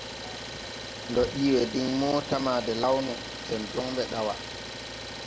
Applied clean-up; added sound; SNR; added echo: none; Idling; 8 dB; none.